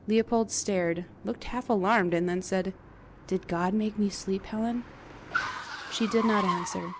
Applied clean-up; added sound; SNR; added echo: none; Car; 10 dB; none.